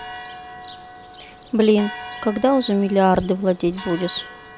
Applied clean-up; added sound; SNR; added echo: none; Church bell; 16 dB; none.